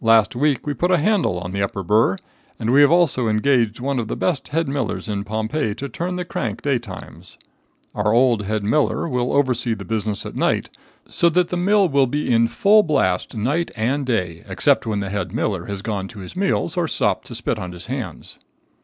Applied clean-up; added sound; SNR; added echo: none; none; none; none.